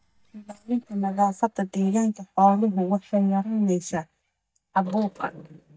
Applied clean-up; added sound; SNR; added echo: neural mask model DeepFilterNet 3.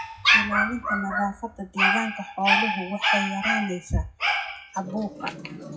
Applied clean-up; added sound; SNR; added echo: classical method WPE with log-MMSE.